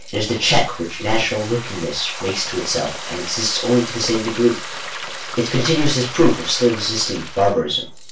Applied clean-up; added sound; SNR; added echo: none; Frying (food); 12 dB; reverberation time 0.2 s.